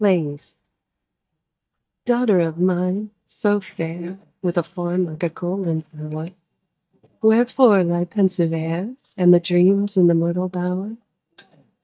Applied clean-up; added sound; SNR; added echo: neural mask model DeepFilterNet 3.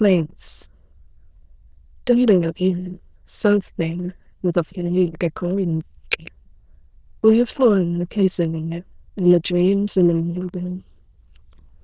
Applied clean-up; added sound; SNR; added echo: neural diffusion model UNIVERSE++.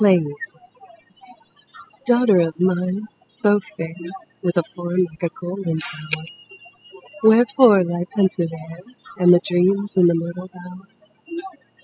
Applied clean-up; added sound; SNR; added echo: classical method spectral subtraction.